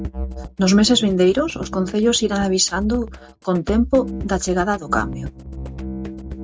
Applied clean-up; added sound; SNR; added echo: neural mask model RNNoise.